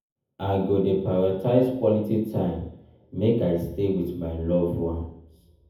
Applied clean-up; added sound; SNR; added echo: none; none; none; reverberation time 0.7 s.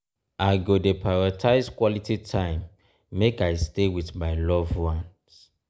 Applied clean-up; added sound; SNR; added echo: none; none; none; none.